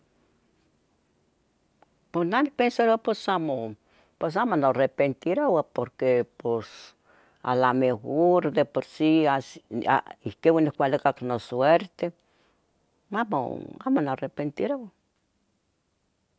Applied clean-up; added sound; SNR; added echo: none; none; none; none.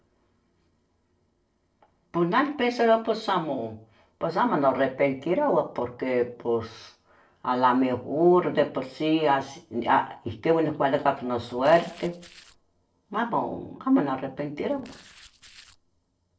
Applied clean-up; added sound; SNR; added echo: neural separator model SepFormer DNS4.